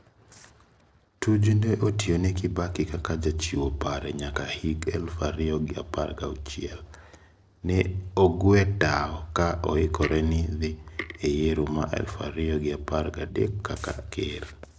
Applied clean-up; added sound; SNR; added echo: neural separator model SepFormer DNS4.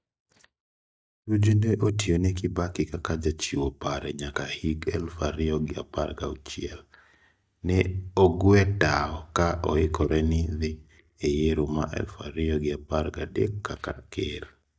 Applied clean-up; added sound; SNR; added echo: neural mask model DeepFilterNet 3.